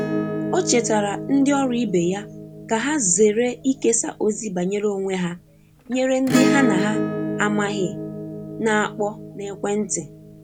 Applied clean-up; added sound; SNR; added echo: none; Acoustic guitar / Strum; 5 dB; none.